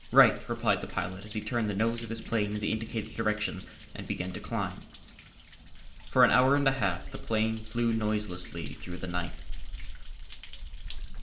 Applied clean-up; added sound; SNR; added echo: none; Thunder; 8 dB; reverberation time 0.9 s.